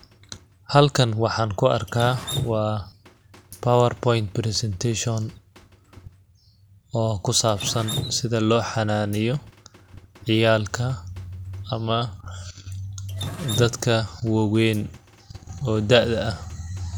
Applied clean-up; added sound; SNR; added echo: none; Drip; 15 dB; none.